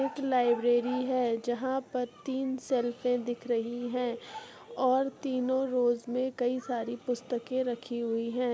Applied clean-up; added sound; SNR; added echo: none; none; none; none.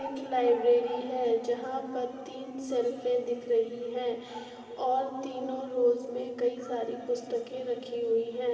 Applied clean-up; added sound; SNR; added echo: none; none; none; reverberation time 2.8 s.